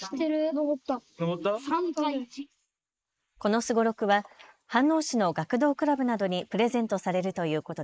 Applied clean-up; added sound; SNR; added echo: neural mask model Resemble Enhance denoiser.